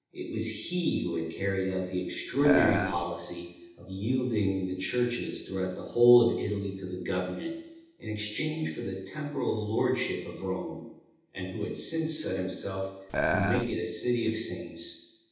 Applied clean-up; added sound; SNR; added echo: none; Burping, eructation; -1 dB; reverberation time 0.9 s.